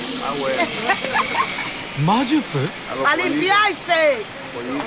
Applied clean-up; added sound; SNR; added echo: none; Sink (filling or washing) / Water tap, faucet; 5 dB; none.